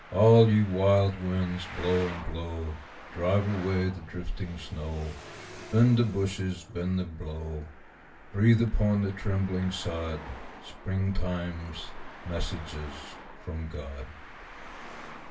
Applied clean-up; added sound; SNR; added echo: none; Traffic noise, roadway noise; 18 dB; reverberation time 0.2 s.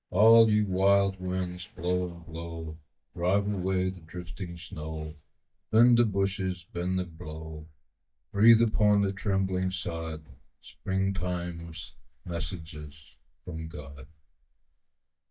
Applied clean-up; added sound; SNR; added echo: neural mask model DeepFilterNet 3.